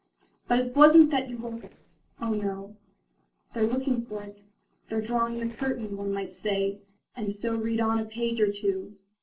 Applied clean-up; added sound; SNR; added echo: neural separator model SepFormer DNS4.